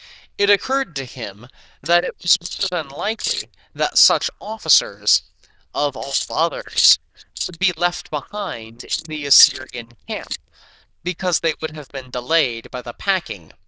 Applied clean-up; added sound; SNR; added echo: neural diffusion model UNIVERSE++.